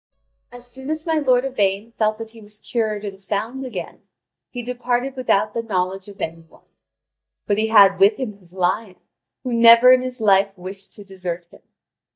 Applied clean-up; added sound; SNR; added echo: neural mask model DeepFilterNet 3.